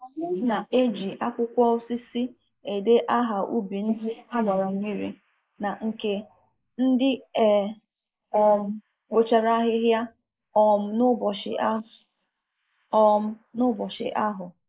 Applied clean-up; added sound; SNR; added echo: neural mask model Resemble Enhance denoiser.